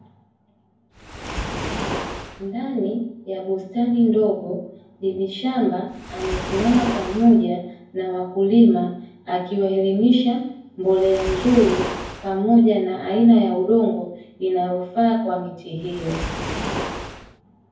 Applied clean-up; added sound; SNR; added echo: none; Waves, surf; 12 dB; reverberation time 0.9 s.